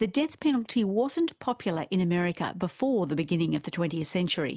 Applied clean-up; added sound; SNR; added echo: none; none; none; none.